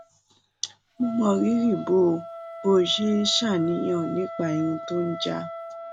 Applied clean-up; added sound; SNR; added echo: none; Wind instrument, woodwind instrument; 12 dB; none.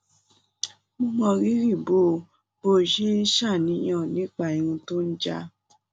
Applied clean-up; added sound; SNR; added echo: none; none; none; none.